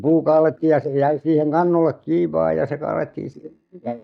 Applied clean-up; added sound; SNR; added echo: neural mask model DeepFilterNet 3.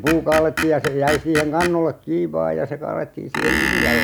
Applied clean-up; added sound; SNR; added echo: none; Screech; 5 dB; none.